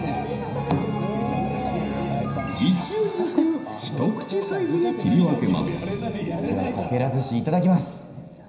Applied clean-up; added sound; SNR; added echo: none; none; none; reverberation time 0.9 s.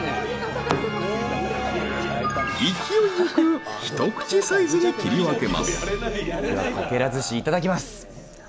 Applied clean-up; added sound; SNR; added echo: none; none; none; none.